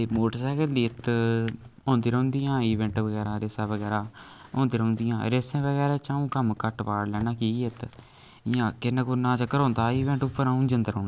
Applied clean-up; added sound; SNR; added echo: none; Drawer open or close; 20 dB; none.